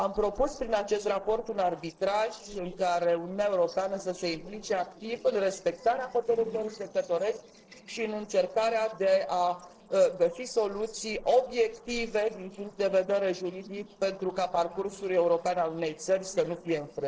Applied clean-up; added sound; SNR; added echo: neural separator model SepFormer DNS4.